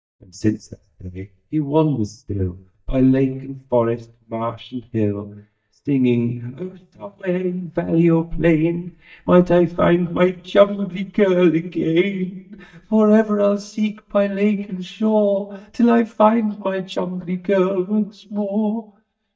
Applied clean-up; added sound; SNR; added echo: neural mask model DeepFilterNet 3.